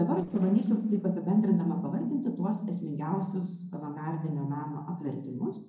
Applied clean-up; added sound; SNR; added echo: neural separator model SepFormer DNS4.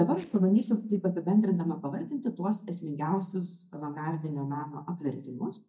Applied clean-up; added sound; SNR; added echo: neural mask model DeepFilterNet 3.